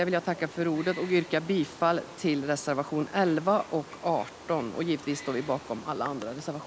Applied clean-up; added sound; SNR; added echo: none; Wild animals; 16 dB; none.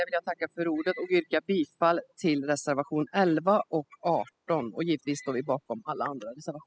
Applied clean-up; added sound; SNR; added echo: classical method spectral subtraction.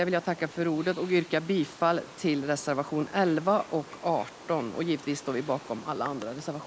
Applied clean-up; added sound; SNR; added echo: neural mask model Resemble Enhance denoiser.